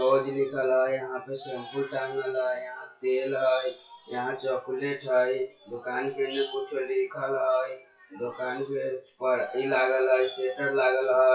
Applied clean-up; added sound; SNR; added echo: classical method WPE with log-MMSE.